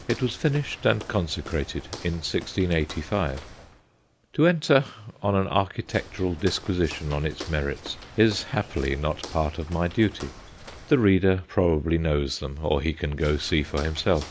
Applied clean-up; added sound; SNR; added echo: none; Walk, footsteps; 18 dB; none.